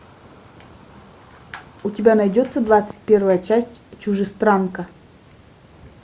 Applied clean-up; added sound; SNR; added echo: none; none; none; none.